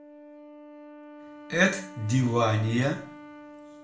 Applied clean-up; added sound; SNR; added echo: none; Wind instrument, woodwind instrument; 16 dB; reverberation time 0.4 s.